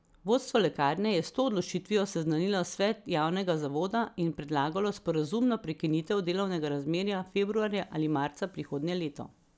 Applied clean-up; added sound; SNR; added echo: none; none; none; none.